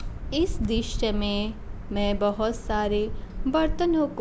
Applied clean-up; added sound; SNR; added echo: none; none; none; none.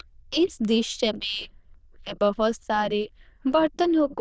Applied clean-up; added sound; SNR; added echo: neural diffusion model UNIVERSE++.